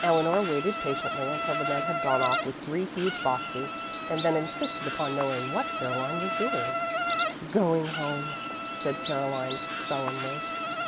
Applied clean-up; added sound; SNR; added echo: none; Insect; 2 dB; none.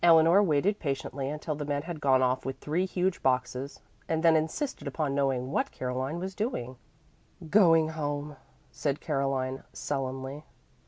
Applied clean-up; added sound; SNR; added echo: none; none; none; none.